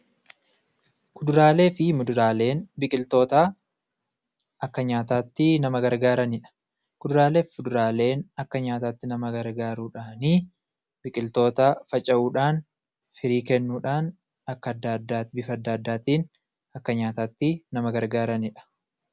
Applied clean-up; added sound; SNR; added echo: none; none; none; none.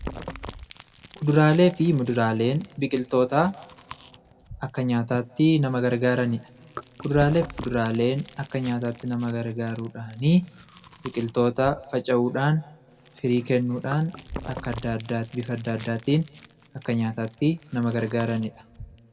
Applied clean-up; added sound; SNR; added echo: none; Chewing, mastication; 18 dB; reverberation time 1.0 s.